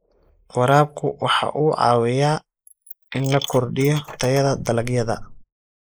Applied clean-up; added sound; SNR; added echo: neural mask model Resemble Enhance denoiser.